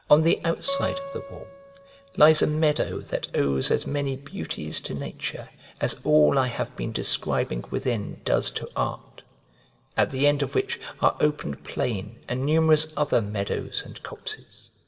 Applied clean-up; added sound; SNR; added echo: none; Acoustic guitar; 11 dB; reverberation time 0.9 s.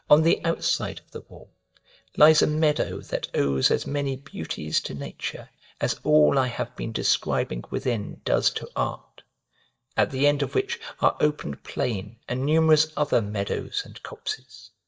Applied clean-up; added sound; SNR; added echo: neural mask model DeepFilterNet 3.